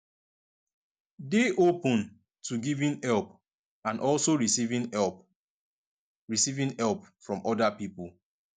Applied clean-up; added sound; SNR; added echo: none; none; none; none.